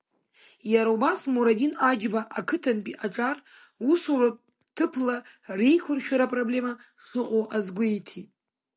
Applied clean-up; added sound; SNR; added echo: none; none; none; none.